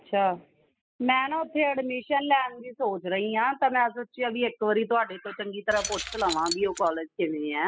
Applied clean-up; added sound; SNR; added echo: classical method spectral subtraction.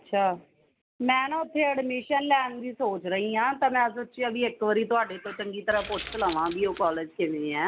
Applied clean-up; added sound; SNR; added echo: none; Keys jangling; 8 dB; none.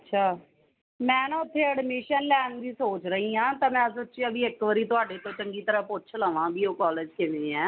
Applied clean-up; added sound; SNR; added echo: none; none; none; none.